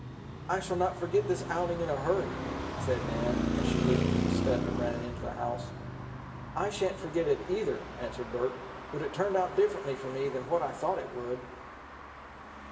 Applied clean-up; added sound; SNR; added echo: none; Traffic noise, roadway noise; 2 dB; reverberation time 1.2 s.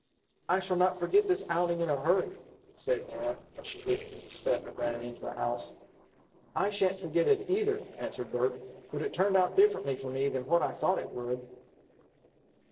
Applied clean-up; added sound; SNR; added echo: neural separator model SepFormer DNS4.